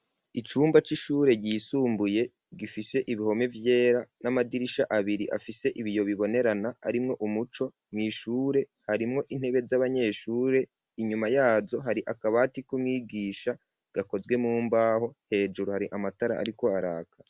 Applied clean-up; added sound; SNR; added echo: none; none; none; none.